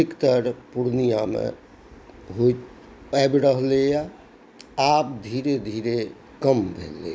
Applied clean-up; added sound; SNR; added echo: none; none; none; none.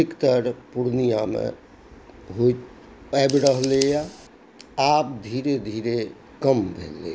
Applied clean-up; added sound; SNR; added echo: none; Scissors; 19 dB; none.